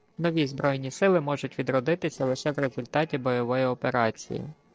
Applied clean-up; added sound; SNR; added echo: neural separator model SepFormer DNS4.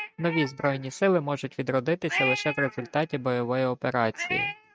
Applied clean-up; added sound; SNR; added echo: neural mask model RNNoise.